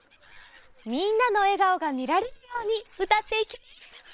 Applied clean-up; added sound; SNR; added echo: neural separator model SepFormer WHAM!.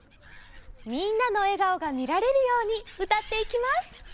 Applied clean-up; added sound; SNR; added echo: none; Animal; 17 dB; none.